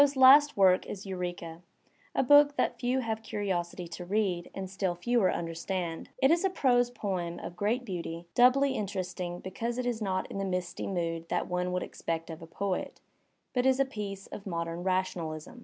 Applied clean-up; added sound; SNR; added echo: none; none; none; none.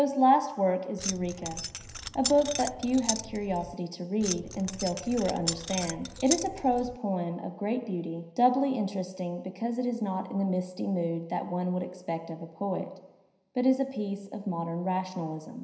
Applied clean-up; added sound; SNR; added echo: none; Keys jangling; 7 dB; reverberation time 0.9 s.